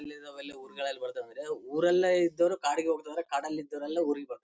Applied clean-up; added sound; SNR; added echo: none; none; none; none.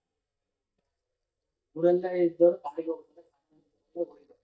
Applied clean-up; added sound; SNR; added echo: neural mask model DeepFilterNet 3.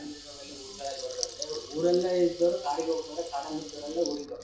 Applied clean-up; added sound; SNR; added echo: none; Water tap, faucet / Liquid; 12 dB; reverberation time 0.6 s.